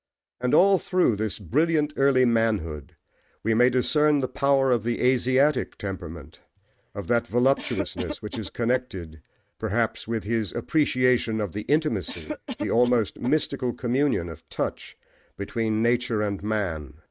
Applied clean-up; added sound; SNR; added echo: neural mask model RNNoise.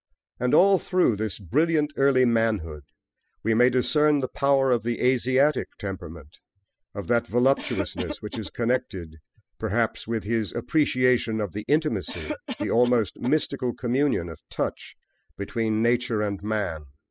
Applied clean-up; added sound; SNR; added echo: classical method spectral subtraction.